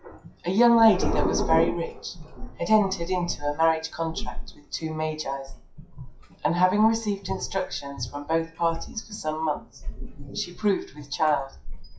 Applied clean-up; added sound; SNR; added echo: classical method WPE with log-MMSE.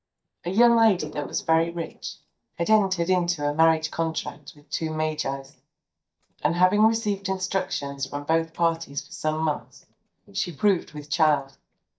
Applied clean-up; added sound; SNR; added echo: neural mask model DeepFilterNet 3.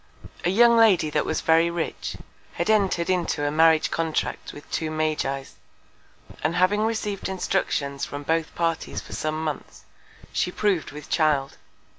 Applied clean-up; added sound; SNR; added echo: none; none; none; none.